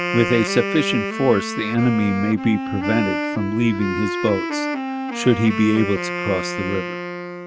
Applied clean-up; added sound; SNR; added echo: none; Wind instrument, woodwind instrument; 4 dB; none.